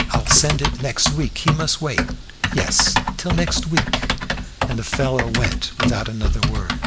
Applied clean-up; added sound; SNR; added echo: none; Typing; -1 dB; none.